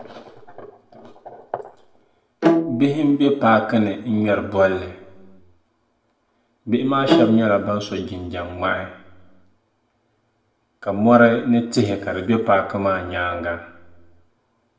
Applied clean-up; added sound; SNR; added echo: none; Bowed string instrument; 1 dB; reverberation time 0.9 s.